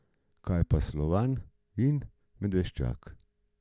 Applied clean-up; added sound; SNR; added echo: none; none; none; none.